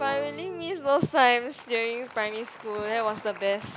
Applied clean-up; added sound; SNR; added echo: none; Applause; 17 dB; none.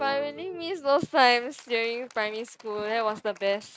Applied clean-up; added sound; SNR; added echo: neural mask model RNNoise.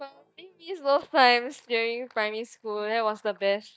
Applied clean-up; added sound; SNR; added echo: neural mask model DeepFilterNet 3.